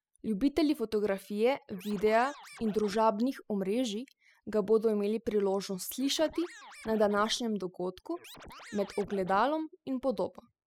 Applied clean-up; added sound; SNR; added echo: classical method spectral subtraction.